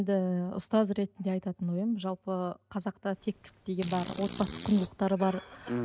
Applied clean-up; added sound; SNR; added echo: none; Fart; 13 dB; none.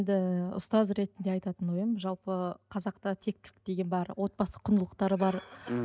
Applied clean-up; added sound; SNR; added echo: none; none; none; none.